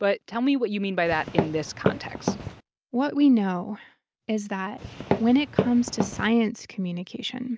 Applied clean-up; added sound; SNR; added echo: none; Walk, footsteps; 3 dB; none.